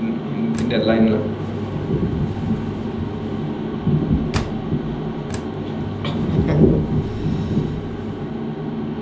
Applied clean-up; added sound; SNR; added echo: none; Engine; 11 dB; reverberation time 1.2 s.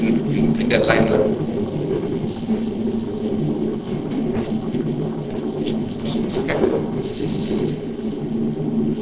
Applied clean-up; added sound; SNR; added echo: neural separator model SepFormer DNS4.